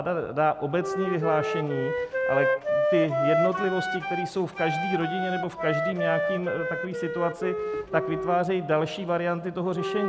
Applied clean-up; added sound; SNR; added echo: none; Wind instrument, woodwind instrument; 1 dB; none.